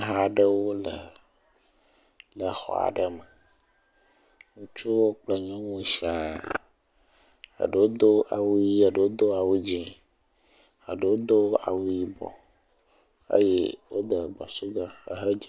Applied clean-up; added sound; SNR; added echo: none; none; none; none.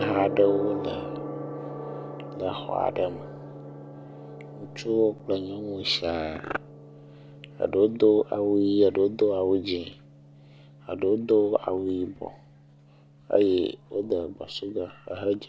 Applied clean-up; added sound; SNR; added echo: none; Gong; 12 dB; none.